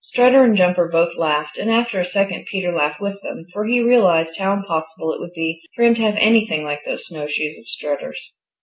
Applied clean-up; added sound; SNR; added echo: none; none; none; none.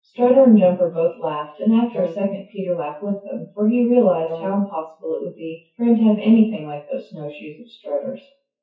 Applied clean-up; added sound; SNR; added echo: classical method WPE with log-MMSE.